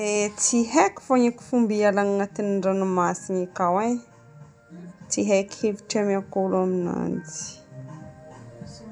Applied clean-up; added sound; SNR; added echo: none; none; none; none.